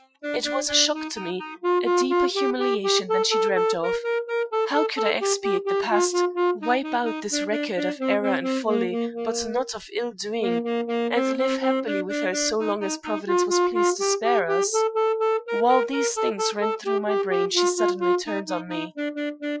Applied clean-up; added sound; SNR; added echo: classical method Wiener filter.